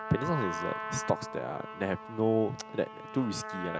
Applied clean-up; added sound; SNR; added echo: none; Percussion + Trumpet; 7 dB; none.